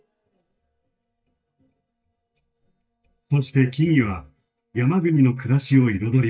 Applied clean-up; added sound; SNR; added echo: neural mask model DeepFilterNet 3.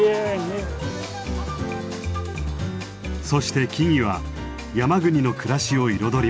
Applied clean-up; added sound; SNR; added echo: none; none; none; none.